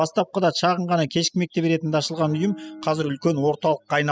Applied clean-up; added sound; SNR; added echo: classical method spectral subtraction.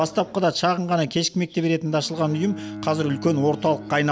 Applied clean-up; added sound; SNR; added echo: none; Bowed string instrument; 15 dB; none.